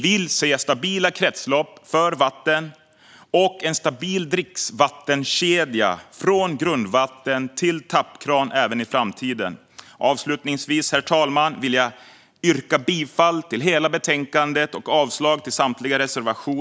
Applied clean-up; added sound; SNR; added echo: none; none; none; none.